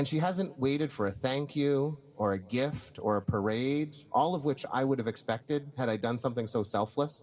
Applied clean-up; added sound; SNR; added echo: none; none; none; reverberation time 0.3 s.